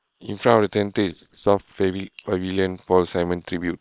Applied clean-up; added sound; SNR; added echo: neural separator model SepFormer WHAM!.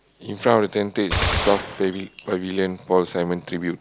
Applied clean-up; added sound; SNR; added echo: none; Gunshot, gunfire; 5 dB; none.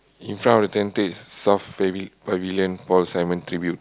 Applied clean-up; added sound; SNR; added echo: none; none; none; none.